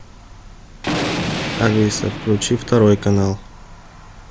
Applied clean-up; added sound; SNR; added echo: none; Thunder; 5 dB; none.